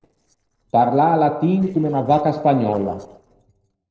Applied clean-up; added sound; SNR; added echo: neural separator model SepFormer DNS4.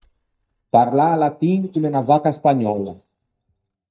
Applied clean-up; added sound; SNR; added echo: neural mask model DeepFilterNet 3.